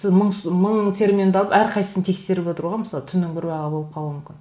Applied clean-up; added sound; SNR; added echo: none; none; none; none.